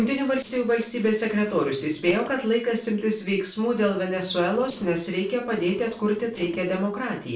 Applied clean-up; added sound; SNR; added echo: neural separator model SepFormer DNS4.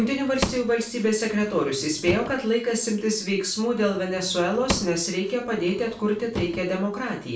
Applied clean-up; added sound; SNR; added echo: none; Drawer open or close / Wood; 12 dB; reverberation time 0.3 s.